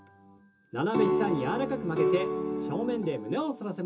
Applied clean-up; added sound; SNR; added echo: none; none; none; reverberation time 0.2 s.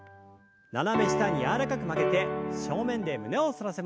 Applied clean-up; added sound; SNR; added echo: none; none; none; none.